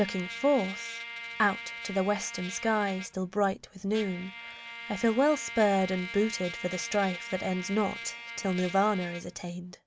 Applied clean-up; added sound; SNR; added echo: none; Trumpet; 11 dB; none.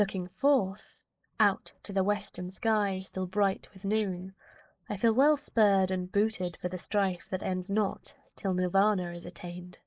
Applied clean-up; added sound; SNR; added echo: neural mask model Resemble Enhance denoiser.